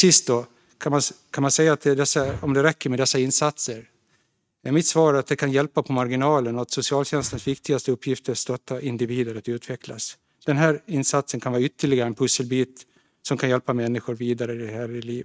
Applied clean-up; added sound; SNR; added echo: neural mask model RNNoise.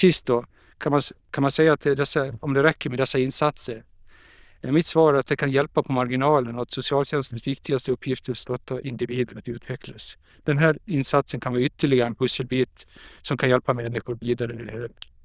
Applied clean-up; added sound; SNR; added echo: neural diffusion model UNIVERSE++.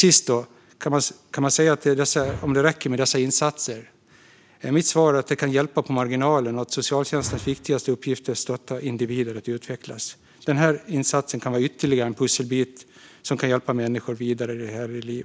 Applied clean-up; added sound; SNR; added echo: none; Whoosh, swoosh, swish; 17 dB; none.